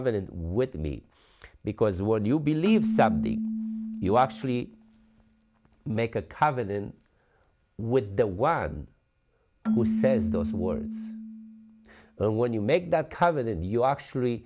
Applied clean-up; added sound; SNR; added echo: none; Keyboard (musical); 6 dB; none.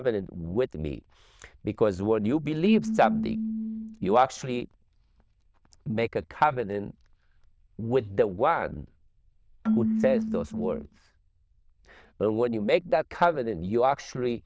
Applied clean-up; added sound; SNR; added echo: neural diffusion model UNIVERSE++.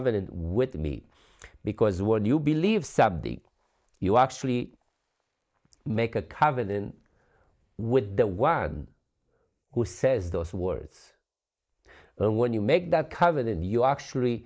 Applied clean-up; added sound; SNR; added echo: neural mask model Resemble Enhance denoiser.